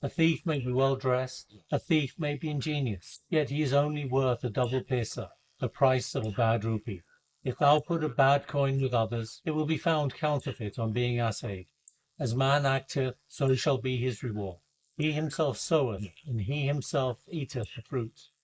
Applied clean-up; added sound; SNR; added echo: neural mask model Resemble Enhance denoiser.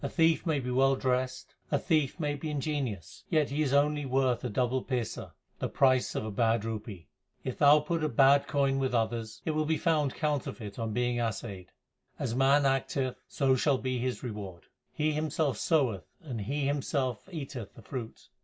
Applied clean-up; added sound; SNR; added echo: none; none; none; none.